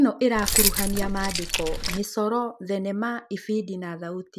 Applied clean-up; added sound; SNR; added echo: none; Keys jangling; -1 dB; none.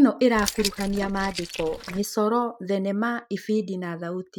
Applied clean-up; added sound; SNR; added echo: neural mask model RNNoise.